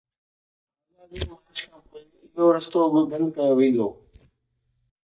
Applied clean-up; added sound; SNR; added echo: neural mask model DeepFilterNet 3.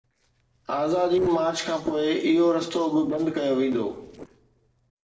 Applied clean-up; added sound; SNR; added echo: neural separator model SepFormer DNS4.